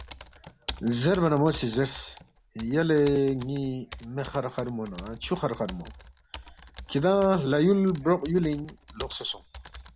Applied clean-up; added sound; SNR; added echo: none; Computer keyboard; 18 dB; none.